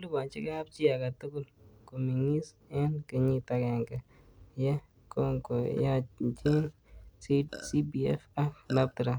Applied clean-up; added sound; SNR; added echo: none; Burping, eructation; 14 dB; none.